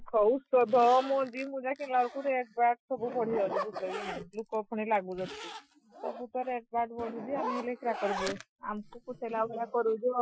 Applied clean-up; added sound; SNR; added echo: classical method Wiener filter.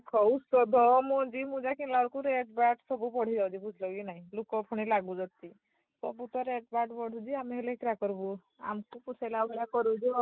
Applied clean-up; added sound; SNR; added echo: none; none; none; none.